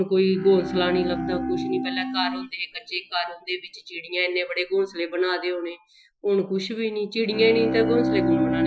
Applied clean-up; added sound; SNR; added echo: classical method Wiener filter.